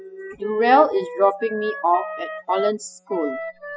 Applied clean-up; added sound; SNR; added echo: classical method spectral subtraction.